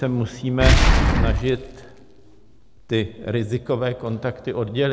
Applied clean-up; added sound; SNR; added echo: none; Boom; -4 dB; none.